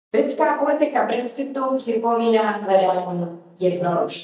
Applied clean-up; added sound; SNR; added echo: neural mask model DeepFilterNet 3.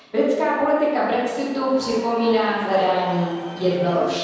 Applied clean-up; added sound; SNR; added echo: none; Crowd / Cheering; 16 dB; reverberation time 1.2 s.